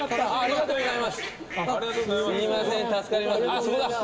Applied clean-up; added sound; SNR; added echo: none; Fowl; 14 dB; reverberation time 2.0 s.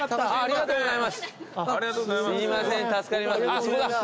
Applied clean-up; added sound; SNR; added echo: none; none; none; none.